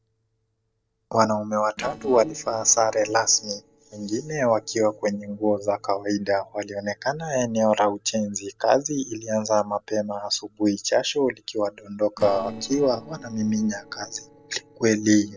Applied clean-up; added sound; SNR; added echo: neural separator model SepFormer DNS4.